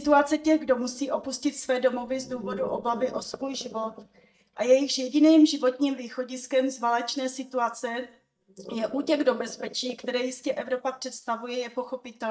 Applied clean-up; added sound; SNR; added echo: neural mask model DeepFilterNet 3.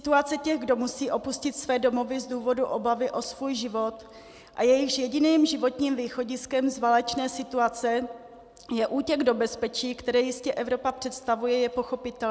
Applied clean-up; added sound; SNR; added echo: none; none; none; none.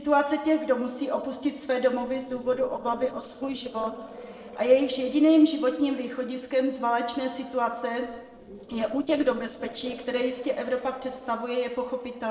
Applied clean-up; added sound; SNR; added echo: neural separator model SepFormer DNS4.